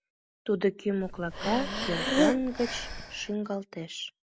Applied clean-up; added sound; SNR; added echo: none; Breathing; -1 dB; none.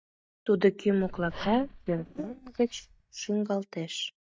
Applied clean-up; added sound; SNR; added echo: neural mask model DeepFilterNet 3.